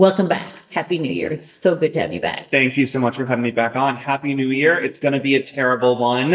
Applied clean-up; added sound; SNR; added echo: neural mask model DeepFilterNet 3.